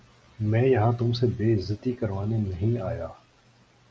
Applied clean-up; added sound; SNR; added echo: none; none; none; none.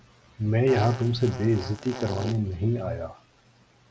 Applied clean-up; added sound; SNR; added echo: none; Fart; 11 dB; none.